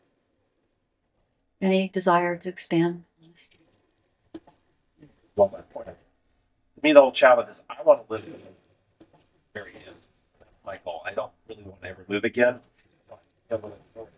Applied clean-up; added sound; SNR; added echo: neural mask model DeepFilterNet 3.